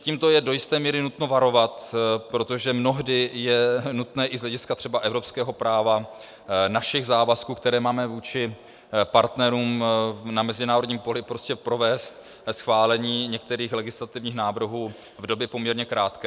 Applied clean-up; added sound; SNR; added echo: none; none; none; none.